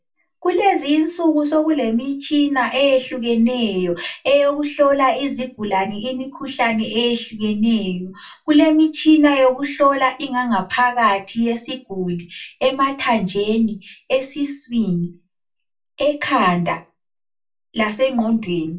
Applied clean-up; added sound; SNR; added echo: none; none; none; reverberation time 0.2 s.